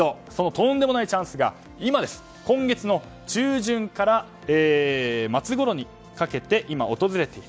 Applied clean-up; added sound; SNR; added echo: none; none; none; none.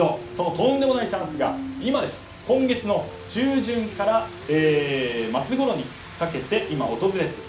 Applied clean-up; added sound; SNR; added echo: none; Rain; 13 dB; reverberation time 0.4 s.